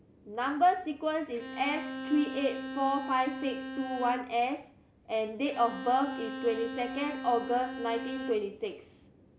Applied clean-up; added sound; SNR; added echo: none; Bowed string instrument; 8 dB; none.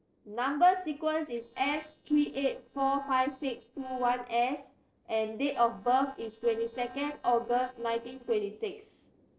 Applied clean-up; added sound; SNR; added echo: neural separator model SepFormer DNS4.